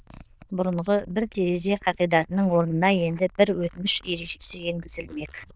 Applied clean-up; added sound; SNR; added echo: neural diffusion model UNIVERSE++.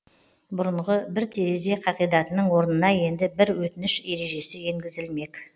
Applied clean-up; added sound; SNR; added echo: none; none; none; none.